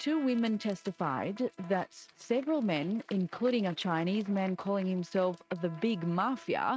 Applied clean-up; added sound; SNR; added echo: neural mask model RNNoise.